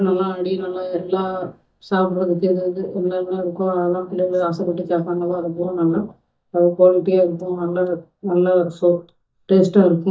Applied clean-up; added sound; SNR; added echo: neural mask model DeepFilterNet 3.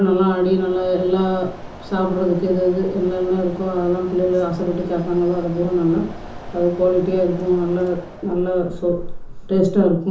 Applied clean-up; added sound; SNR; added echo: none; Mechanisms; 14 dB; reverberation time 0.6 s.